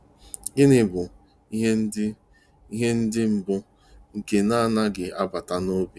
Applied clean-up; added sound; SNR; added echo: none; none; none; none.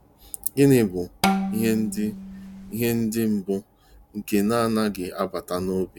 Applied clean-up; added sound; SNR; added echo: none; Bowed string instrument; 3 dB; none.